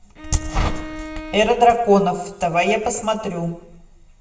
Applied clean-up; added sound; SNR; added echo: none; Bowed string instrument; 14 dB; reverberation time 0.8 s.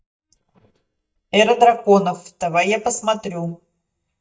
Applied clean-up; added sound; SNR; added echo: neural mask model DeepFilterNet 3.